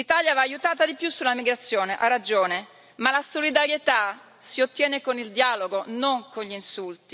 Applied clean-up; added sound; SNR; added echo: none; none; none; none.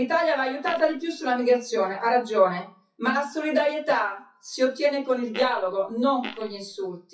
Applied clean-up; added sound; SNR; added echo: classical method WPE with log-MMSE.